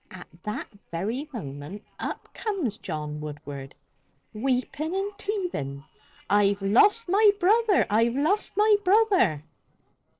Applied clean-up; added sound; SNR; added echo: neural separator model SepFormer DNS4.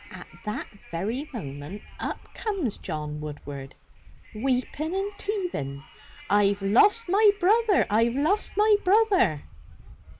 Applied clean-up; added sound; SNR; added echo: none; Wind; 19 dB; none.